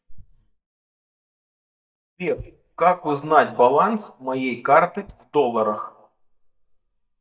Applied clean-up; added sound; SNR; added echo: neural mask model DeepFilterNet 3.